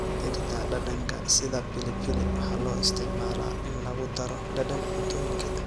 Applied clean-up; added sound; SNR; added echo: none; Engine + Drum; -3 dB; none.